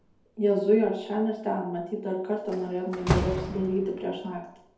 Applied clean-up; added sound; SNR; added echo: none; Slam; 7 dB; reverberation time 2.1 s.